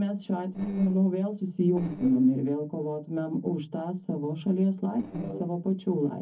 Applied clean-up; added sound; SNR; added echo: neural separator model SepFormer DNS4.